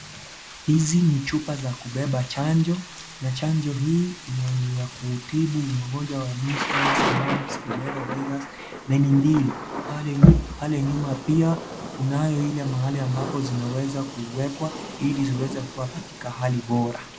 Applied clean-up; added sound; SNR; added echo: none; Thunder / Rain; 9 dB; reverberation time 0.6 s.